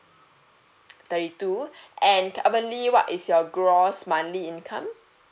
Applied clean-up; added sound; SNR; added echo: none; none; none; none.